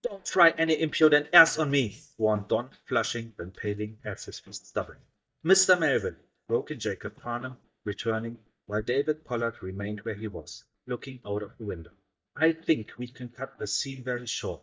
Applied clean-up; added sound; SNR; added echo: neural mask model DeepFilterNet 3.